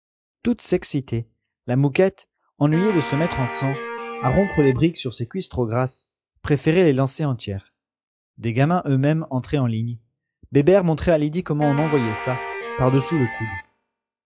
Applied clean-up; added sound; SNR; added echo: classical method log-MMSE.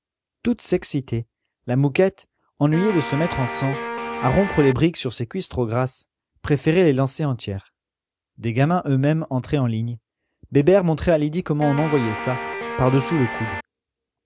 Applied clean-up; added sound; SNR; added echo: none; Guitar; 7 dB; none.